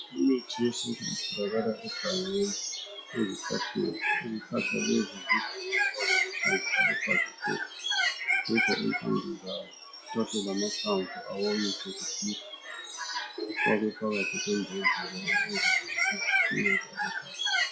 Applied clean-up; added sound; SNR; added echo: classical method log-MMSE.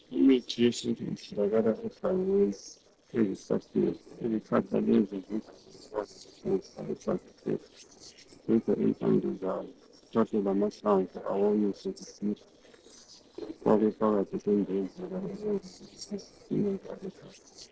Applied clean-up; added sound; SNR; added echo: neural separator model SepFormer DNS4.